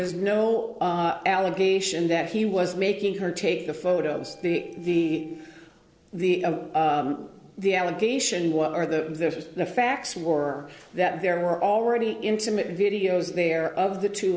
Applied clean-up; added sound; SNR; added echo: neural separator model SepFormer DNS4.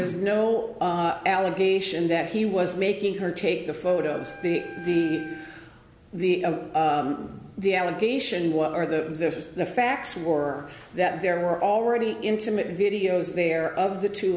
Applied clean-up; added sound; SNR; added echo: none; Wind instrument, woodwind instrument; 18 dB; none.